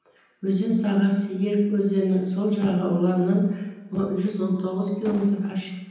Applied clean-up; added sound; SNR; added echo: none; Explosion; 15 dB; reverberation time 0.9 s.